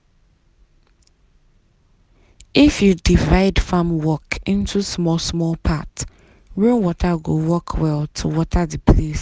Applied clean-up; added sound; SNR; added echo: none; none; none; none.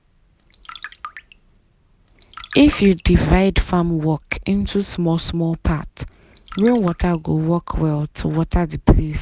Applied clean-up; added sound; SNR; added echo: none; Trickle, dribble; 20 dB; none.